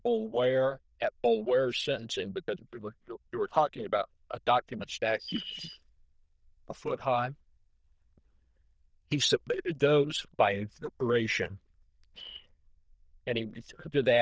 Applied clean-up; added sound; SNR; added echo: neural diffusion model UNIVERSE++.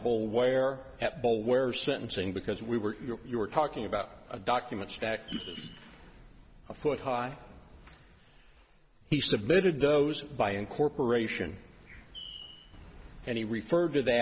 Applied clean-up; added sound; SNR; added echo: none; Bird; 17 dB; none.